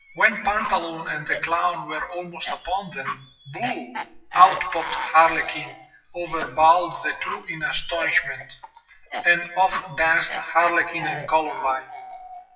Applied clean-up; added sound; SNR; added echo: classical method WPE with log-MMSE.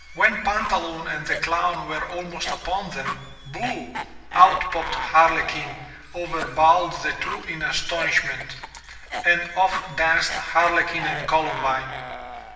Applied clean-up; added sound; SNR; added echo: none; Cough; 12 dB; reverberation time 1.2 s.